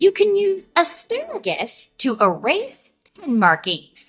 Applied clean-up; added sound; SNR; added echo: neural mask model DeepFilterNet 3.